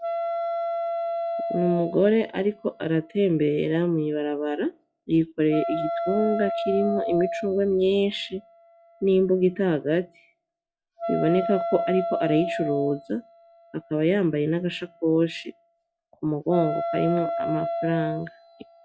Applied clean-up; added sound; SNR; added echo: classical method log-MMSE.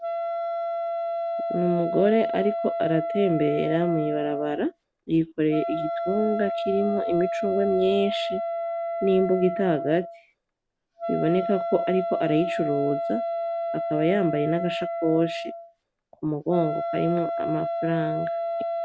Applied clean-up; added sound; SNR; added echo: none; Wind instrument, woodwind instrument; 3 dB; none.